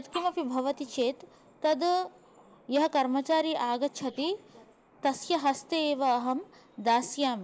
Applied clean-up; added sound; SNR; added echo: neural mask model Resemble Enhance denoiser.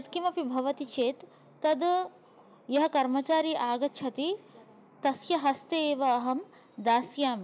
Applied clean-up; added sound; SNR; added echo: none; none; none; none.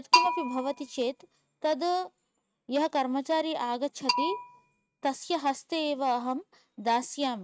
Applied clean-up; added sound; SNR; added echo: neural mask model RNNoise.